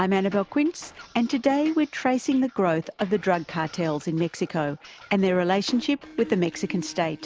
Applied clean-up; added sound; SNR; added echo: none; none; none; none.